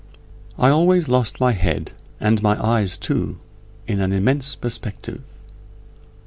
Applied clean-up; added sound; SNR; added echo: none; none; none; none.